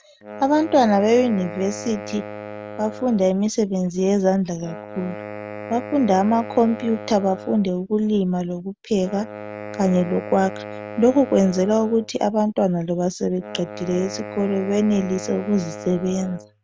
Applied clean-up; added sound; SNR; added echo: none; Wind instrument, woodwind instrument; 14 dB; none.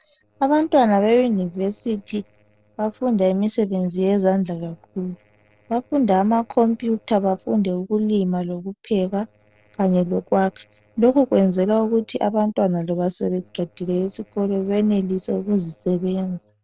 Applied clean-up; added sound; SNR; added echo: neural separator model SepFormer DNS4.